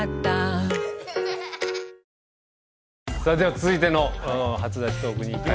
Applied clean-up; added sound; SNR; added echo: none; none; none; none.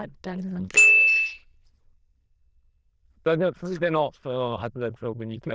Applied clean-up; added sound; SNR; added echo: neural diffusion model UNIVERSE++.